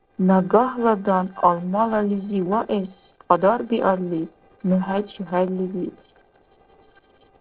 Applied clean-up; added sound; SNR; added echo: neural separator model SepFormer DNS4.